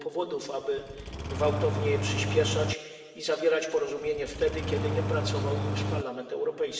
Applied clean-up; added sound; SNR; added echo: none; Engine starting; 2 dB; reverberation time 2.0 s.